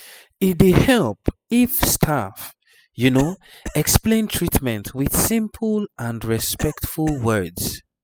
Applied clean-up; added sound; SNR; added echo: classical method spectral subtraction.